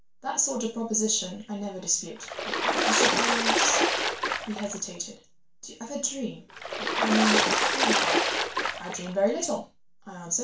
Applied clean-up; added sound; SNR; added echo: none; Water / Splash, splatter; -5 dB; reverberation time 0.2 s.